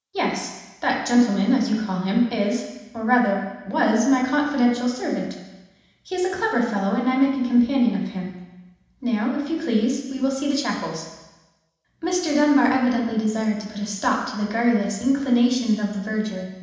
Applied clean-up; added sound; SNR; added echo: none; none; none; reverberation time 1.1 s.